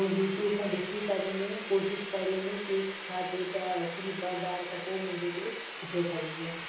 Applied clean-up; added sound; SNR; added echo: none; Sawing; 2 dB; reverberation time 0.7 s.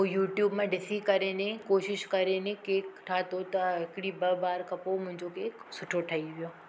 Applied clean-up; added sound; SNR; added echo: none; none; none; none.